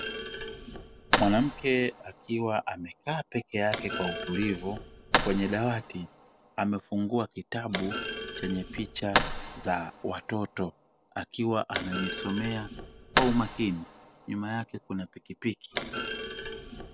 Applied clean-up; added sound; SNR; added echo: none; Thump, thud; 3 dB; none.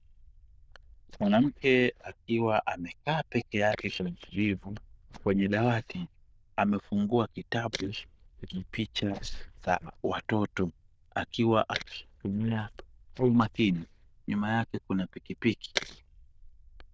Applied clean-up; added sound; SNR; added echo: neural diffusion model UNIVERSE++.